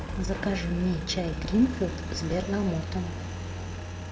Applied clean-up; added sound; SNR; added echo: none; Engine; 5 dB; reverberation time 1.0 s.